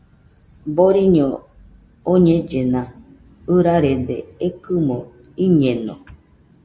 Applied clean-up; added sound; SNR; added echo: none; none; none; none.